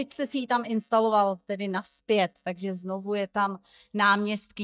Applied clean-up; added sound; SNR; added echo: neural mask model DeepFilterNet 3.